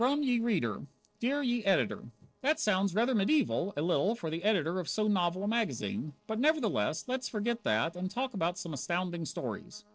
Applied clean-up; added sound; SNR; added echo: neural separator model SepFormer DNS4.